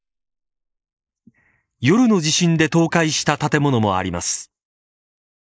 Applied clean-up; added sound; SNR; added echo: neural mask model Resemble Enhance denoiser.